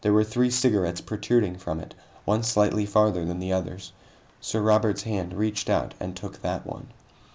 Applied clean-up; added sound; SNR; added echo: none; none; none; none.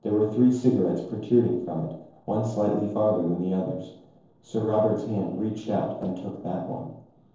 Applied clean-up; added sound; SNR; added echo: neural separator model SepFormer DNS4.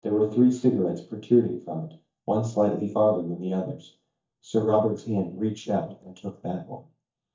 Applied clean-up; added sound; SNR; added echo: neural mask model DeepFilterNet 3.